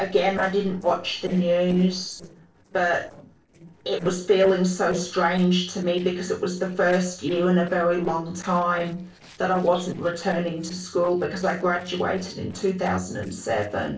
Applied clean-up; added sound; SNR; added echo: neural separator model SepFormer DNS4.